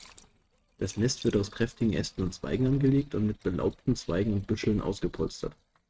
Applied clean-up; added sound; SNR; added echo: neural mask model RNNoise.